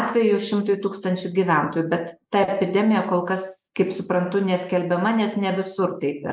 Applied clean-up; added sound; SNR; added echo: neural mask model Resemble Enhance denoiser.